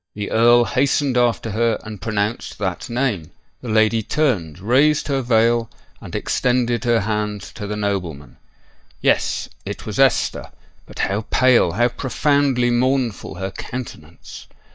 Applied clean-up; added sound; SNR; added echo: neural mask model DeepFilterNet 3.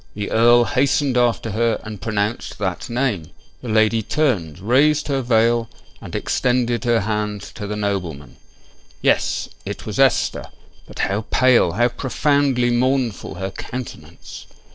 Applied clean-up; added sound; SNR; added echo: neural separator model SepFormer DNS4.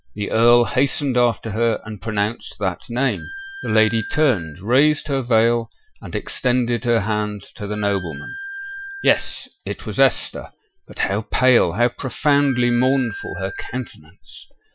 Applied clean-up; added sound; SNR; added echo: classical method Wiener filter.